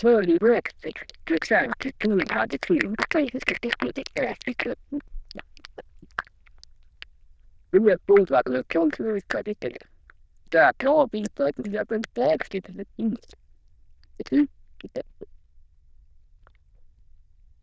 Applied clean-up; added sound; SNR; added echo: neural diffusion model UNIVERSE++.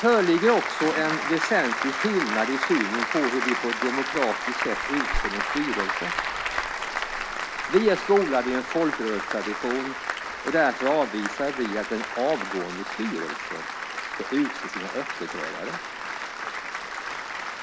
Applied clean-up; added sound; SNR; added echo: none; Applause; 3 dB; none.